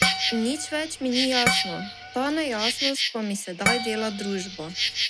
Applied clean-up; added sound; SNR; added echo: none; Insect + Harp; -1 dB; none.